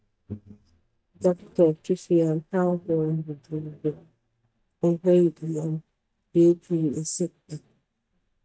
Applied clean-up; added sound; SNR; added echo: neural mask model DeepFilterNet 3.